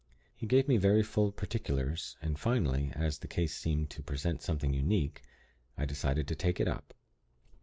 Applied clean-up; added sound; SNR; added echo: none; none; none; none.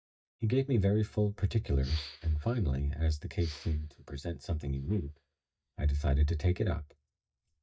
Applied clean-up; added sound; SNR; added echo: neural mask model DeepFilterNet 3.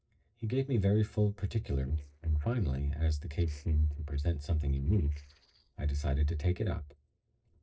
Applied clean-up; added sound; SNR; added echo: neural separator model SepFormer DNS4.